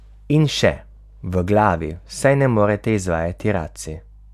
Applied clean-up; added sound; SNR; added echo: none; none; none; none.